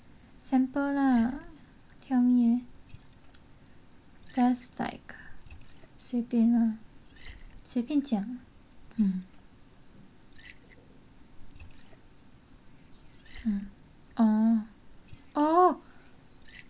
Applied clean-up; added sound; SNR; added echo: none; Liquid; 19 dB; none.